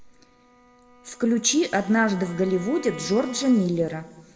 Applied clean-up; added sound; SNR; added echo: none; Bowed string instrument; 19 dB; reverberation time 1.5 s.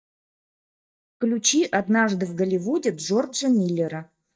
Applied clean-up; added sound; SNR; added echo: neural mask model DeepFilterNet 3.